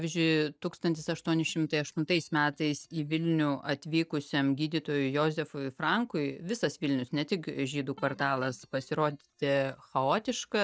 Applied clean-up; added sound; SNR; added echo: neural mask model DeepFilterNet 3.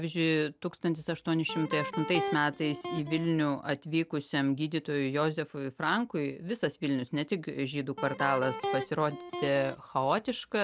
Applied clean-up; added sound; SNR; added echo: none; Electric guitar; 6 dB; none.